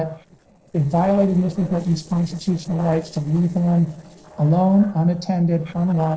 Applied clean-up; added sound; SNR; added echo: neural separator model SepFormer DNS4.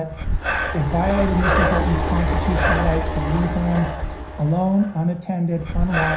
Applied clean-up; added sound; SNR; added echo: none; Breathing; 0 dB; reverberation time 0.5 s.